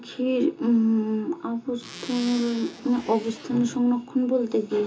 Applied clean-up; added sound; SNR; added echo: none; Zipper (clothing); 17 dB; reverberation time 0.2 s.